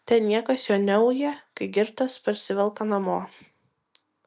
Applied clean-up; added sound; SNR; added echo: none; none; none; none.